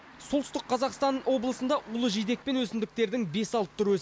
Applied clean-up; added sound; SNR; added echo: none; none; none; none.